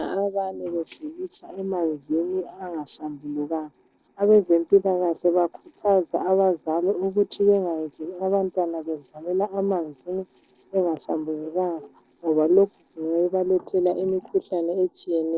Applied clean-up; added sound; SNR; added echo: neural separator model SepFormer DNS4.